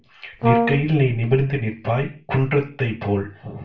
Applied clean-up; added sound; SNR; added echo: none; Brass instrument; 0 dB; reverberation time 0.3 s.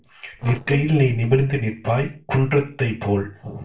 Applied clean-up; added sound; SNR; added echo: neural separator model SepFormer DNS4.